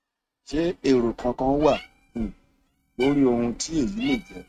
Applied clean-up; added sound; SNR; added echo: neural mask model RNNoise.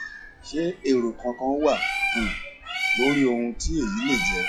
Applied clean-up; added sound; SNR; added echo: classical method log-MMSE.